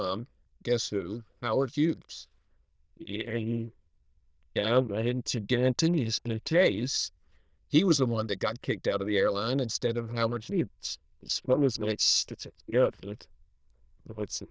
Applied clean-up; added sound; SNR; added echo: neural diffusion model UNIVERSE++.